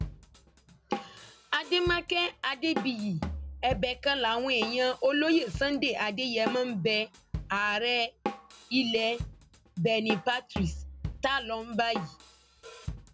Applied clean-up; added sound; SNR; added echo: none; Drum kit; 10 dB; none.